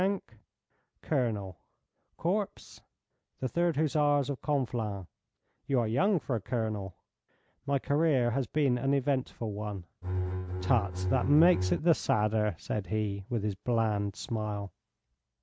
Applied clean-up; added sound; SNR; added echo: none; Bowed string instrument; 1 dB; none.